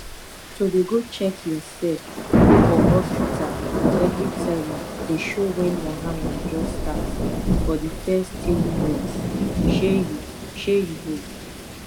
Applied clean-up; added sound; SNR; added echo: none; Thunder / Rain; -3 dB; none.